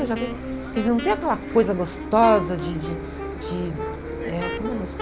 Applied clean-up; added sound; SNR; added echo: none; Bus + Wind instrument, woodwind instrument; 6 dB; none.